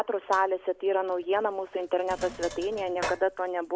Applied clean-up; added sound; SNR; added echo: none; Sink (filling or washing); 14 dB; none.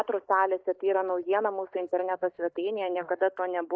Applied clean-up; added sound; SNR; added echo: neural mask model DeepFilterNet 3.